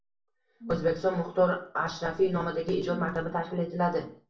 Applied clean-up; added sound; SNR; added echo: none; Brass instrument; 16 dB; reverberation time 0.3 s.